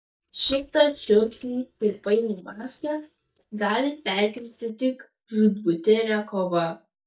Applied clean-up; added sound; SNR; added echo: neural mask model DeepFilterNet 3.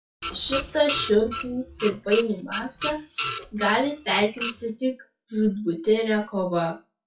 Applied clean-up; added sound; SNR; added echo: classical method WPE with log-MMSE.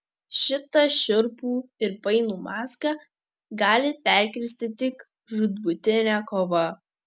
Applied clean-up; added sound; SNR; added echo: none; none; none; none.